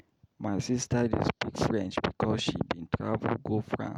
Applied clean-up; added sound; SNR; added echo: none; none; none; none.